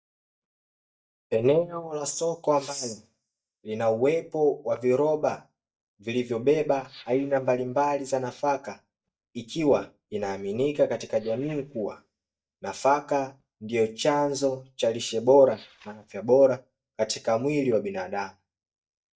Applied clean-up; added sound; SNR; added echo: neural mask model DeepFilterNet 3.